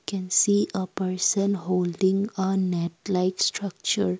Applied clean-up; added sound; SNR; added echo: none; none; none; none.